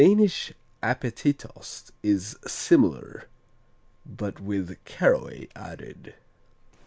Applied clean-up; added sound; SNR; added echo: none; none; none; none.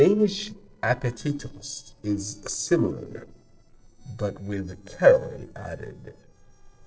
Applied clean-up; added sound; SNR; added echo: neural separator model SepFormer DNS4.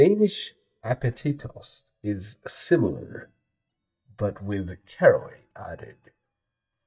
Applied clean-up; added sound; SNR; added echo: neural mask model DeepFilterNet 3.